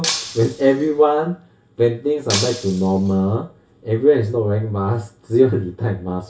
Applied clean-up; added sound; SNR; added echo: none; Shatter; 9 dB; reverberation time 0.1 s.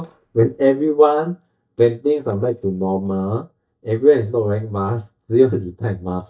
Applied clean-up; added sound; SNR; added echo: neural mask model DeepFilterNet 3.